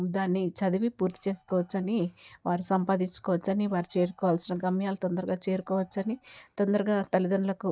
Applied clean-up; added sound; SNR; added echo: neural mask model DeepFilterNet 3.